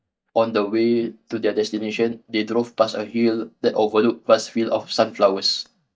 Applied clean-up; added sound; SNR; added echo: neural mask model DeepFilterNet 3.